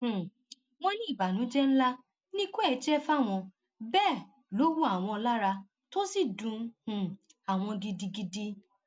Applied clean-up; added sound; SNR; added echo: none; none; none; none.